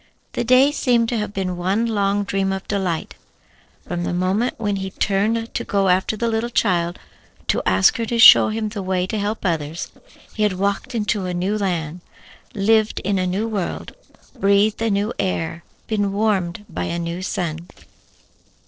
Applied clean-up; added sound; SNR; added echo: neural separator model SepFormer DNS4.